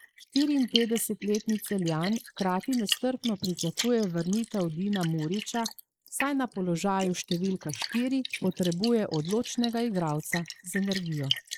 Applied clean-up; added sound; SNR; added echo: neural mask model Resemble Enhance denoiser.